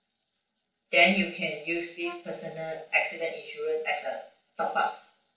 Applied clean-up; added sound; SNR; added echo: neural separator model SepFormer DNS4.